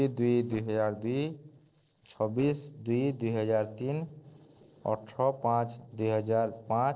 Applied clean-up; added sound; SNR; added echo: neural separator model SepFormer DNS4.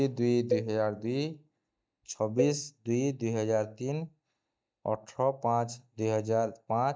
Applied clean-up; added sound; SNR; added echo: neural mask model DeepFilterNet 3.